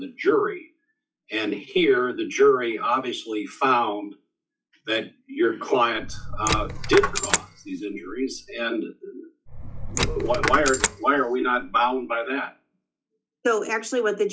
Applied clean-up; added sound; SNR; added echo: classical method log-MMSE.